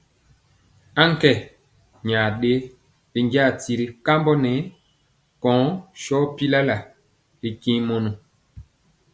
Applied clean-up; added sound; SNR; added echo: none; none; none; none.